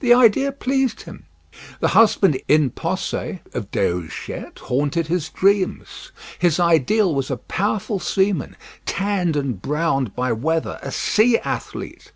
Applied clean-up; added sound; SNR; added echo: none; none; none; none.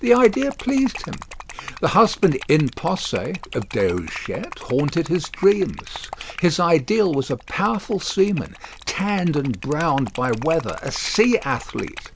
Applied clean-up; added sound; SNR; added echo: none; Liquid; 16 dB; none.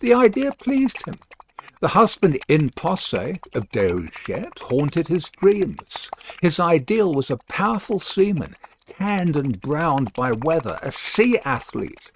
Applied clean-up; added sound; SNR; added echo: neural mask model RNNoise.